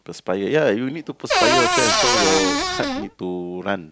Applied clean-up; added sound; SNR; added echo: none; Cupboard open or close / Door; -4 dB; none.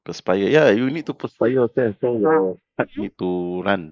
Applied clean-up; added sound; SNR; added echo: neural mask model Resemble Enhance denoiser.